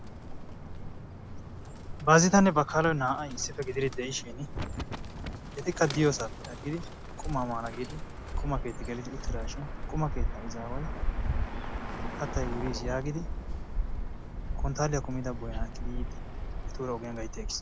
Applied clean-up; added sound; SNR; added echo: none; Wind + Bird; 3 dB; none.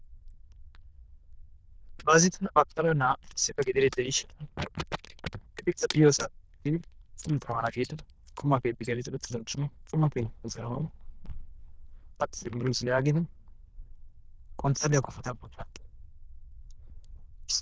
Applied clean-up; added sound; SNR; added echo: neural diffusion model UNIVERSE++.